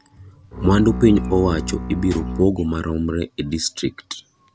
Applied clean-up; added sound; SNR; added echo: none; Bowed string instrument; 8 dB; none.